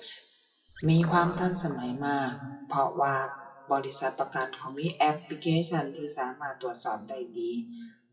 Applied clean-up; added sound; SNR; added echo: classical method WPE with log-MMSE.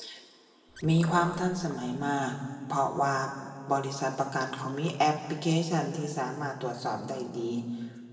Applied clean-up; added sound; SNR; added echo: none; Car; 15 dB; reverberation time 1.7 s.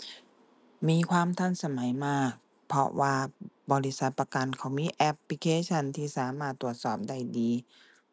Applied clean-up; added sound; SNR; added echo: none; none; none; none.